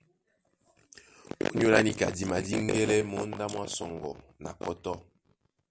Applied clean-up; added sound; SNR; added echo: none; none; none; none.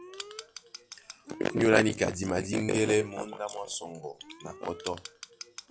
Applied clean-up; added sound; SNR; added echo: classical method log-MMSE.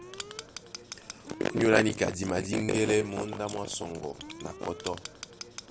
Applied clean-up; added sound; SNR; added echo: none; Writing + Alarm; 15 dB; none.